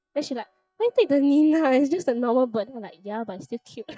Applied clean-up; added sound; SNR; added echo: neural mask model DeepFilterNet 3.